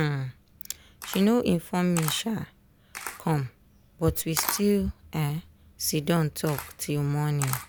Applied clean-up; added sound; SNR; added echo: none; Camera; 12 dB; none.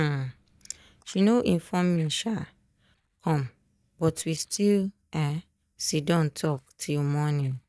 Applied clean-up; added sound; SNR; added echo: neural mask model DeepFilterNet 3.